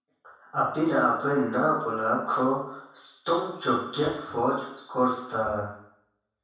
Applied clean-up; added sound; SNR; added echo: none; none; none; reverberation time 0.7 s.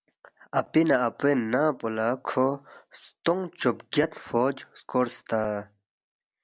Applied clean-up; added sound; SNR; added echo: none; none; none; none.